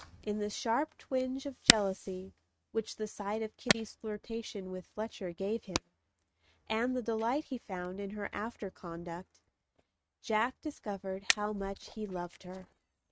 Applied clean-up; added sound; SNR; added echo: neural mask model RNNoise.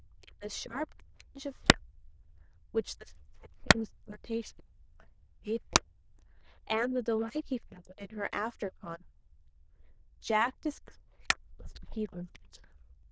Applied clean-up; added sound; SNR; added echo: neural diffusion model UNIVERSE++.